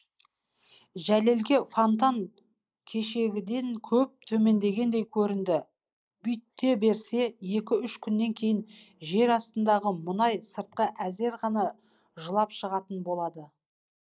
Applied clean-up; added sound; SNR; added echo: neural mask model Resemble Enhance denoiser.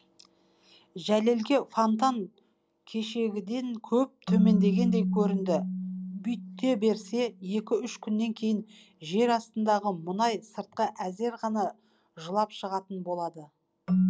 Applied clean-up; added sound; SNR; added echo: none; Keyboard (musical); 5 dB; none.